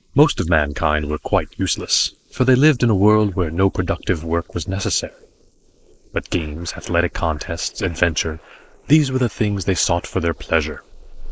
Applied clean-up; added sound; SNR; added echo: neural mask model Resemble Enhance denoiser.